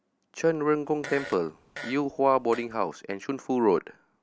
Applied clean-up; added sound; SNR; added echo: none; Fart; 16 dB; none.